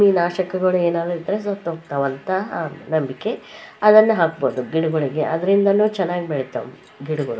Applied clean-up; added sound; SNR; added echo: none; none; none; reverberation time 0.2 s.